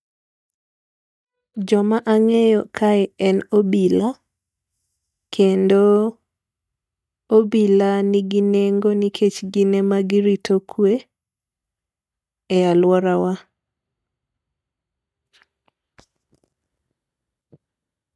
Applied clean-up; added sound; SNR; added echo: neural mask model DeepFilterNet 3.